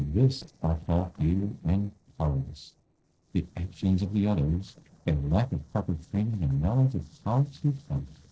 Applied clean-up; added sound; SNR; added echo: neural separator model SepFormer DNS4.